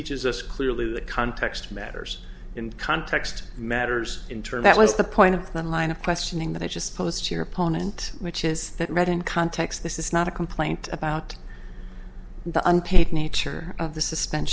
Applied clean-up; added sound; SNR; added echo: none; none; none; none.